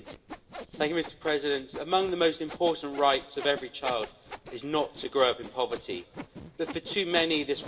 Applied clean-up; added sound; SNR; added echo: none; Sawing; 14 dB; reverberation time 0.3 s.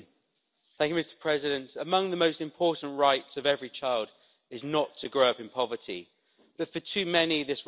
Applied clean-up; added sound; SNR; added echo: none; none; none; none.